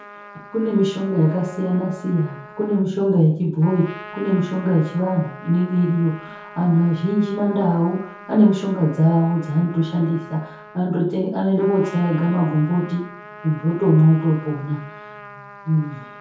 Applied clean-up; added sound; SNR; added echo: none; Trumpet; 19 dB; reverberation time 0.6 s.